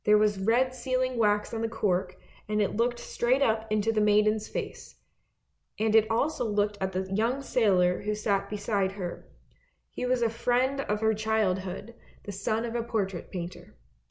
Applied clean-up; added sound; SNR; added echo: none; none; none; none.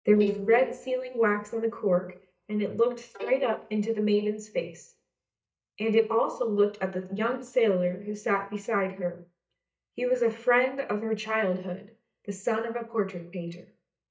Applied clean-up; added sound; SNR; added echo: neural mask model DeepFilterNet 3.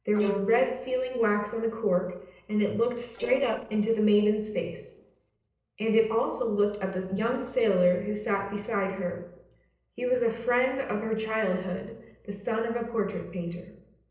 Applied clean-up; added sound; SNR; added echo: neural separator model SepFormer DNS4.